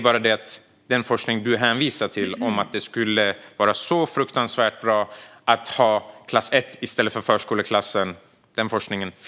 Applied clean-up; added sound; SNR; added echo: none; none; none; none.